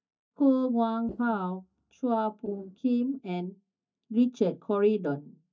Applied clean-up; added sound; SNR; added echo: neural mask model DeepFilterNet 3.